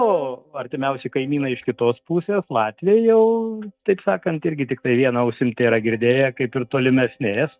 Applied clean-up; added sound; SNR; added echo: neural mask model DeepFilterNet 3.